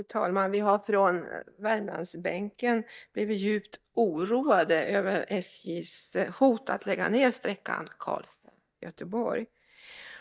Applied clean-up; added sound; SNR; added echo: neural mask model DeepFilterNet 3.